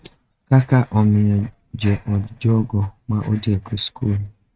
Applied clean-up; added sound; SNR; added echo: neural mask model RNNoise.